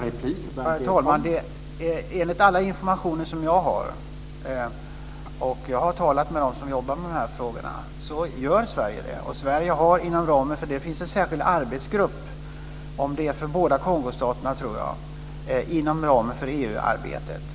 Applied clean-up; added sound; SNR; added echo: none; none; none; none.